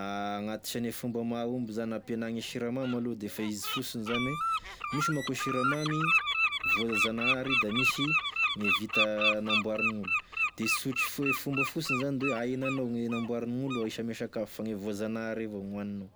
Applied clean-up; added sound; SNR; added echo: none; Bird; 0 dB; none.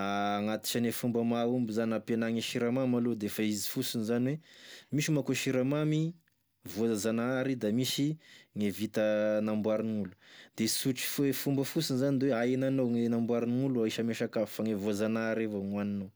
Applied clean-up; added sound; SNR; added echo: none; none; none; none.